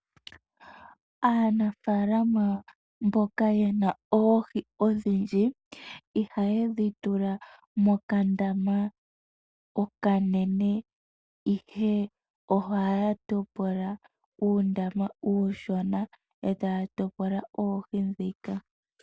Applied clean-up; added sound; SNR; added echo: none; none; none; none.